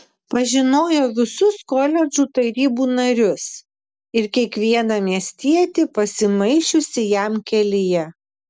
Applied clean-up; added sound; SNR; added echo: none; none; none; none.